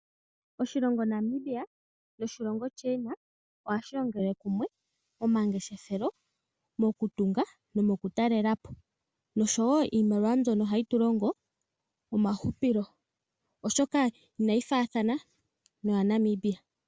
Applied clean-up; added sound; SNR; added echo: none; none; none; none.